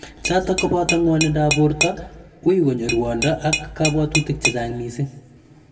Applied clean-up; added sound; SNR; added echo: none; Tap / Glass; 6 dB; reverberation time 1.0 s.